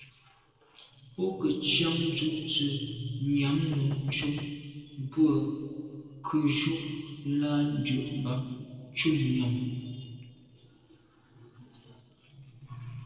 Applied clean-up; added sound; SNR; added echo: neural separator model SepFormer DNS4.